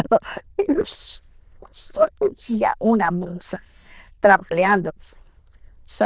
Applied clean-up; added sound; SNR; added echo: neural diffusion model UNIVERSE++.